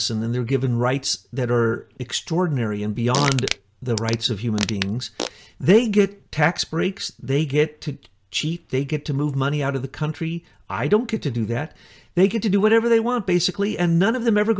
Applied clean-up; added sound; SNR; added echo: none; Fart; 8 dB; none.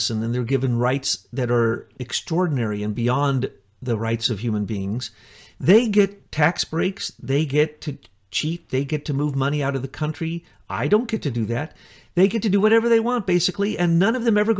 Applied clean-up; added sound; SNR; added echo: none; none; none; none.